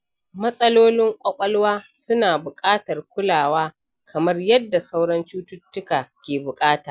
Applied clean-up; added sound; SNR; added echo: none; none; none; none.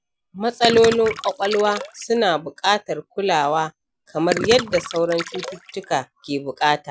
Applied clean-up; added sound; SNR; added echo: none; Gurgling; 9 dB; none.